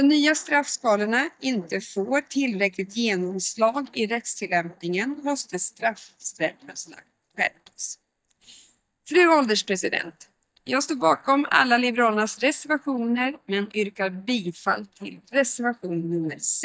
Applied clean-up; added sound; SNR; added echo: neural mask model DeepFilterNet 3.